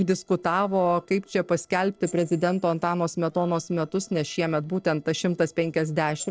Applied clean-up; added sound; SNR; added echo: neural separator model SepFormer DNS4.